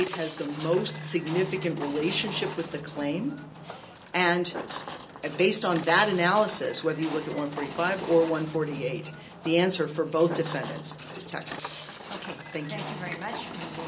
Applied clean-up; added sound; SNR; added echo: none; Walk, footsteps; 12 dB; reverberation time 0.2 s.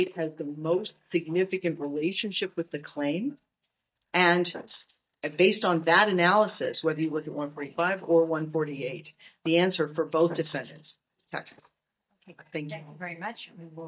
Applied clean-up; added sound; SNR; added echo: neural mask model DeepFilterNet 3.